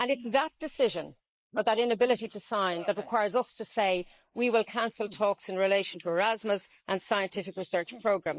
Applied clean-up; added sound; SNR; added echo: neural mask model Resemble Enhance denoiser.